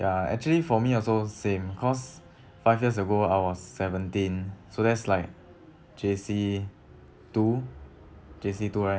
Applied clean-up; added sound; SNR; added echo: none; none; none; none.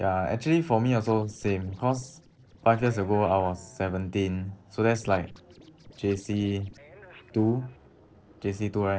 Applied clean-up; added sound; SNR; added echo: neural separator model SepFormer DNS4.